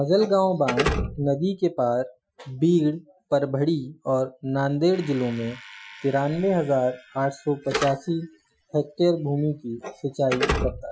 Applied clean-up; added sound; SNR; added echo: classical method Wiener filter.